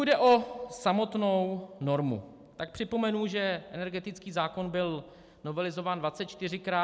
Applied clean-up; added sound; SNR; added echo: none; none; none; none.